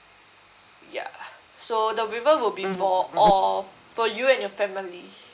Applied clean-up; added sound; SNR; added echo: none; Insect; 10 dB; none.